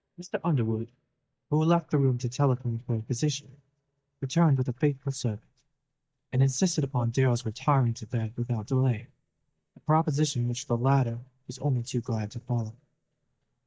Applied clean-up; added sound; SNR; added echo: neural mask model DeepFilterNet 3.